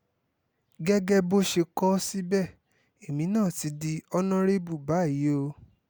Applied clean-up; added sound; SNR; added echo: none; none; none; none.